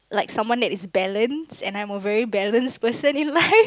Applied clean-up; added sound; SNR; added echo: none; none; none; none.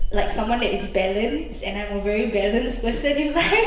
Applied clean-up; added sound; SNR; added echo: none; Engine starting / Car; 5 dB; reverberation time 0.9 s.